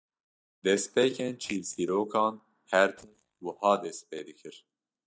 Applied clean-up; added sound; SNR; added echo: neural mask model DeepFilterNet 3.